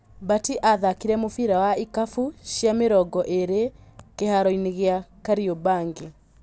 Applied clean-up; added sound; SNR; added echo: none; none; none; none.